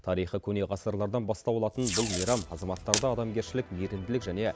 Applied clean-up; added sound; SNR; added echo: none; Packing tape, duct tape; 4 dB; none.